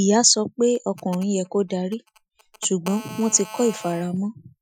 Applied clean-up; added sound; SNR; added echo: classical method Wiener filter.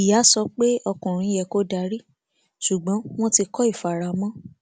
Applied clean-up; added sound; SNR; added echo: none; none; none; none.